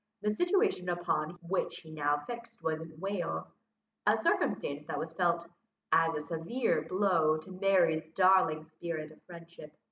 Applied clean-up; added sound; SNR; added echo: none; none; none; none.